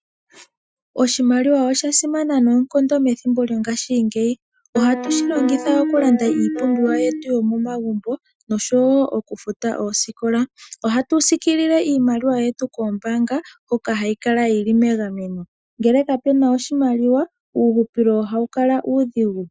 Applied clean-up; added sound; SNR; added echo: classical method Wiener filter.